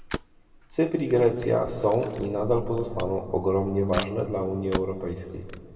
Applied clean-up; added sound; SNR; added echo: none; Camera; 12 dB; reverberation time 1.9 s.